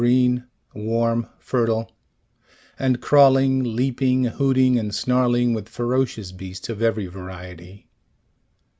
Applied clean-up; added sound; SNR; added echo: none; none; none; none.